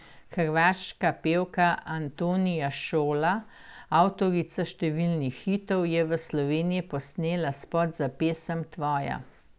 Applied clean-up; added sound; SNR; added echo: none; none; none; none.